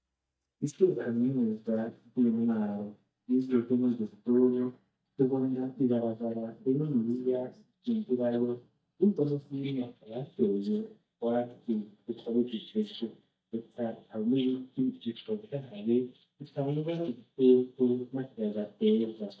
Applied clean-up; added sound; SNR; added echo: neural mask model DeepFilterNet 3.